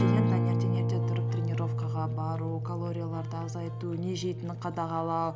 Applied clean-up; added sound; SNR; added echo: none; Acoustic guitar; -5 dB; none.